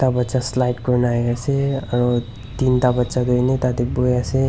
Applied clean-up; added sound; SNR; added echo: none; none; none; none.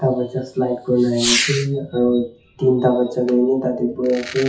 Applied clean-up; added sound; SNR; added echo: classical method WPE with log-MMSE.